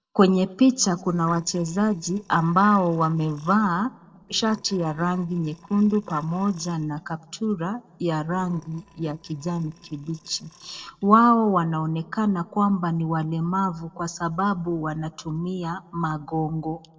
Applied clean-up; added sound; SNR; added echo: neural separator model SepFormer DNS4.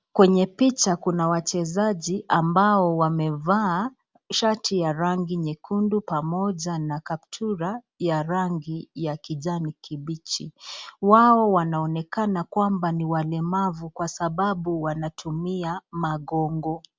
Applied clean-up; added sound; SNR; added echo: none; none; none; none.